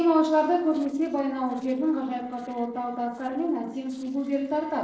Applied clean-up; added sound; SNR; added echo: neural separator model SepFormer DNS4.